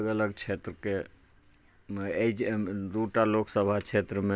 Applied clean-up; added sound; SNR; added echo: none; none; none; none.